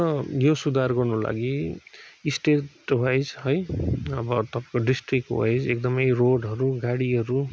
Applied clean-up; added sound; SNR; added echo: none; none; none; none.